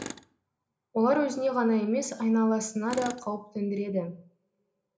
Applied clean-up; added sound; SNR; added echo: none; Tools; 19 dB; reverberation time 0.4 s.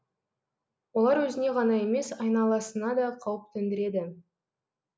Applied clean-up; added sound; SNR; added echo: none; none; none; none.